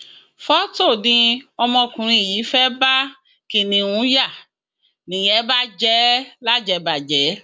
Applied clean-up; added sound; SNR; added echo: none; none; none; none.